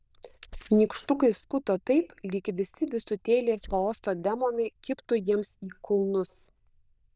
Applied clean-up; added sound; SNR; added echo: neural diffusion model UNIVERSE++.